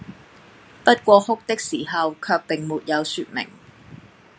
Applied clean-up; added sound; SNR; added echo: none; none; none; none.